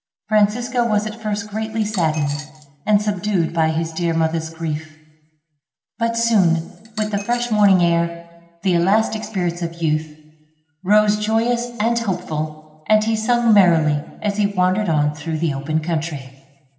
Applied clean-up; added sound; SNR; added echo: none; Coin (dropping); 16 dB; reverberation time 1.2 s.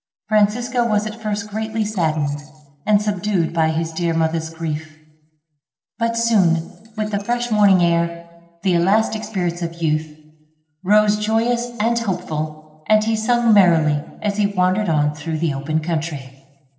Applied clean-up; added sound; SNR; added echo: neural separator model SepFormer DNS4.